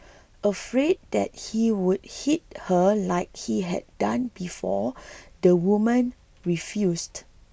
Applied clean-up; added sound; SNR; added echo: none; none; none; none.